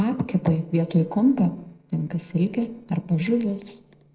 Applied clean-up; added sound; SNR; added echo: neural separator model SepFormer DNS4.